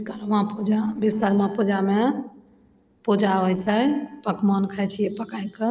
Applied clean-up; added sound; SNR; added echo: neural separator model SepFormer DNS4.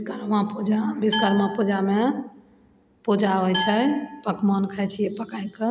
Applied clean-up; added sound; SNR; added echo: none; Glass; 7 dB; none.